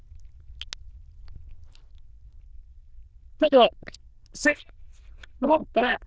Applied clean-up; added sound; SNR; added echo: neural diffusion model UNIVERSE++.